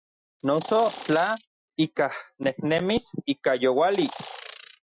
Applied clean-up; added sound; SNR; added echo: classical method Wiener filter.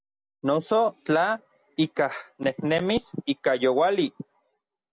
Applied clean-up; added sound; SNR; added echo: none; none; none; none.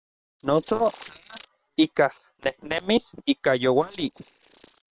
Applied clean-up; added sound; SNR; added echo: neural separator model SepFormer WHAM!.